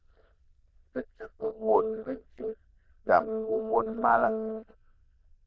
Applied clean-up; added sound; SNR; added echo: neural diffusion model UNIVERSE++.